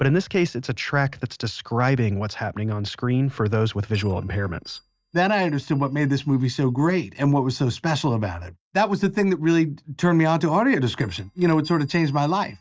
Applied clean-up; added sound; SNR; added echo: neural mask model DeepFilterNet 3.